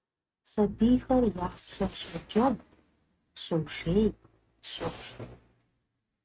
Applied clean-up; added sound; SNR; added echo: neural mask model RNNoise.